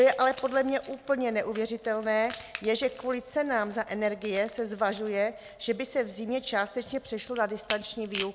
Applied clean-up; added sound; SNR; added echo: none; Crack / Crackle; 12 dB; none.